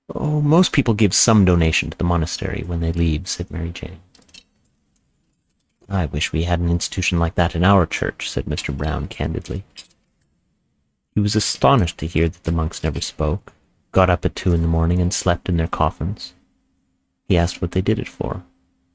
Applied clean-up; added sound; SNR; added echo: neural mask model RNNoise.